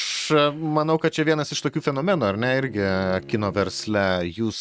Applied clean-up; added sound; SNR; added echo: neural mask model RNNoise.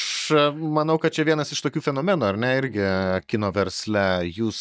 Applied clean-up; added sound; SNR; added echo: neural mask model DeepFilterNet 3.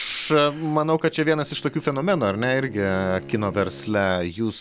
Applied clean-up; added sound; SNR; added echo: none; Bowed string instrument; 20 dB; none.